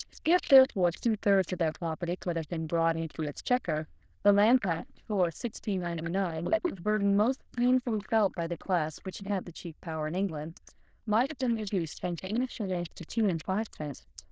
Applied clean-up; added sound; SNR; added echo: neural diffusion model UNIVERSE++.